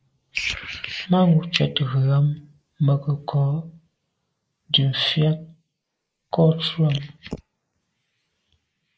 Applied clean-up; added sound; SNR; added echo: neural mask model Resemble Enhance denoiser.